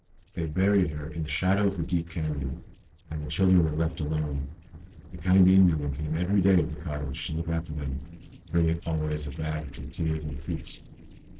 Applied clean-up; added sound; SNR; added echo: neural separator model SepFormer DNS4.